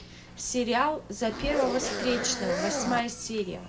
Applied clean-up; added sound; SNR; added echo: none; Zipper (clothing); 5 dB; reverberation time 0.8 s.